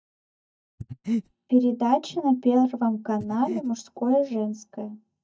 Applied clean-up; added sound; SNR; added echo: neural mask model DeepFilterNet 3.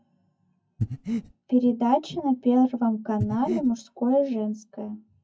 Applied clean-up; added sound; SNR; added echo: classical method WPE with log-MMSE.